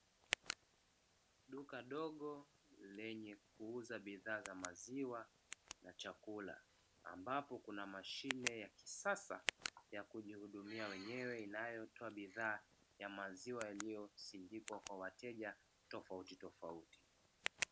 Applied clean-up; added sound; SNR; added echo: none; Tick; 5 dB; none.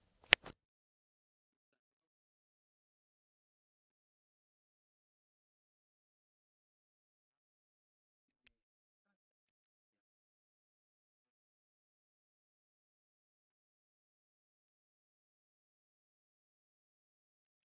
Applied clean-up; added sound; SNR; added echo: neural mask model DeepFilterNet 3.